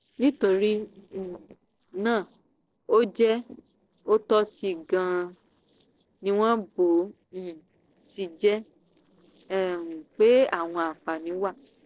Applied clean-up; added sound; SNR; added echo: neural separator model SepFormer DNS4.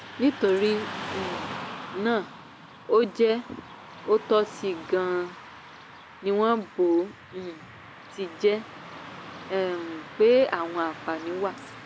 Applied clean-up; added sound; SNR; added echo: none; Car passing by / Traffic noise, roadway noise; 14 dB; none.